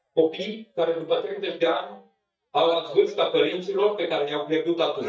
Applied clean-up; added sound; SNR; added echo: neural mask model DeepFilterNet 3.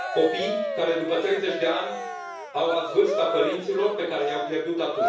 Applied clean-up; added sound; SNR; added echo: none; Cheering; 5 dB; reverberation time 0.6 s.